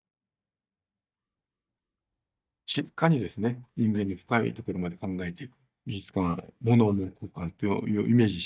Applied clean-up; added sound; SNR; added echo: neural mask model DeepFilterNet 3.